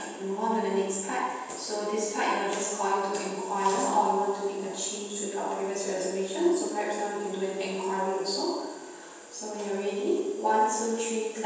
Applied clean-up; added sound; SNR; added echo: none; none; none; reverberation time 1.2 s.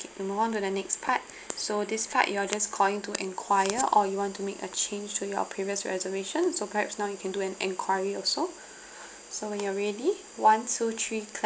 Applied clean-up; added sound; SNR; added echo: none; none; none; none.